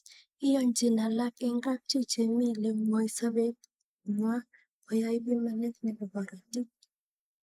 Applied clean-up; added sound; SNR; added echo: neural mask model Resemble Enhance denoiser.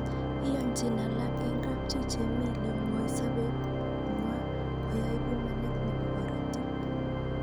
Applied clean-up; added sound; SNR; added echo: none; Organ; -5 dB; none.